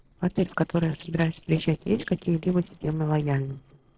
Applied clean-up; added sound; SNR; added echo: neural separator model SepFormer DNS4.